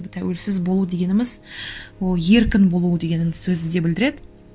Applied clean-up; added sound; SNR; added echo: none; none; none; none.